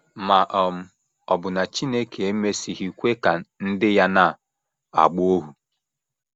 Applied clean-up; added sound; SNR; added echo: none; none; none; none.